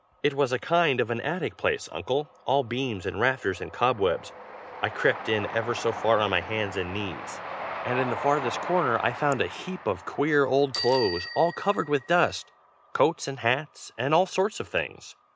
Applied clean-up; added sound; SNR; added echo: none; Train + Bicycle bell; 12 dB; none.